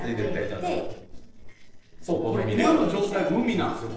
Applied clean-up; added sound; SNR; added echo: neural separator model SepFormer DNS4.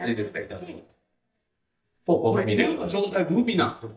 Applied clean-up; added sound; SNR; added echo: neural mask model DeepFilterNet 3.